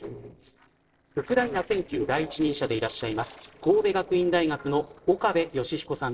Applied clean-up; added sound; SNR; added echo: neural separator model SepFormer DNS4.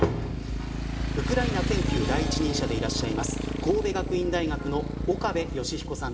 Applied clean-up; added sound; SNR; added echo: none; Motorcycle; 1 dB; reverberation time 2.2 s.